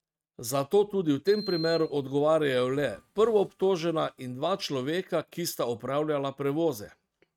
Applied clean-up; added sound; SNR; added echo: neural mask model RNNoise.